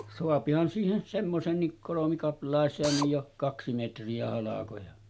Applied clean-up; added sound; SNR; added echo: none; Drill; 16 dB; none.